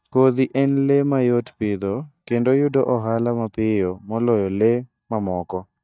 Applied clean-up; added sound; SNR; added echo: neural mask model DeepFilterNet 3.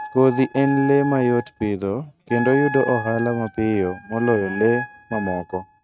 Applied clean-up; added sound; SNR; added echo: neural mask model RNNoise.